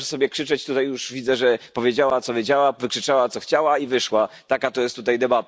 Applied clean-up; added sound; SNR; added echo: none; none; none; none.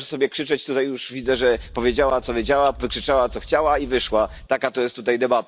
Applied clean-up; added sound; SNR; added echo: none; Scissors; 15 dB; none.